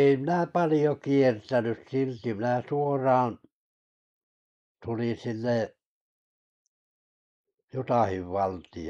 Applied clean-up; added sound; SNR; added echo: neural mask model Resemble Enhance denoiser.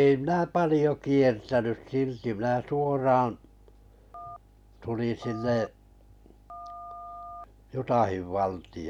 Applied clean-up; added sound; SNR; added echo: none; Telephone; 17 dB; none.